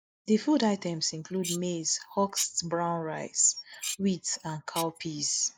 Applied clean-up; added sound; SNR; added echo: neural mask model Resemble Enhance denoiser.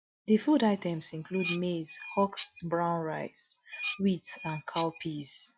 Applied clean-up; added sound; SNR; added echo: classical method log-MMSE.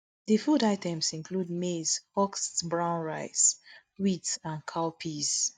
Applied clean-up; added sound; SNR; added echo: neural mask model DeepFilterNet 3.